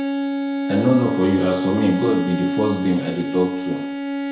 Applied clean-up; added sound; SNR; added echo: none; Bowed string instrument; 3 dB; reverberation time 0.5 s.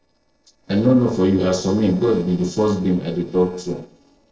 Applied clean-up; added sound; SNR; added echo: neural separator model SepFormer DNS4.